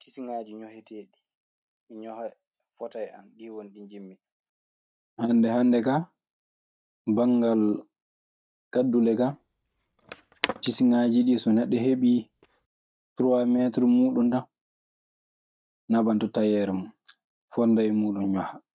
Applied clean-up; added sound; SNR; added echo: neural mask model RNNoise.